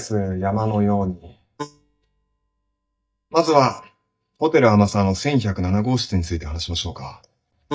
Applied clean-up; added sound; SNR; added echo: neural mask model DeepFilterNet 3.